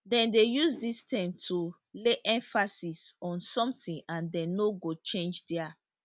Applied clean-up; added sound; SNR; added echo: none; none; none; none.